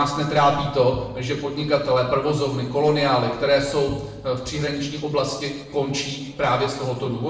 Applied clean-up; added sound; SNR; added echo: none; Piano; 18 dB; reverberation time 0.9 s.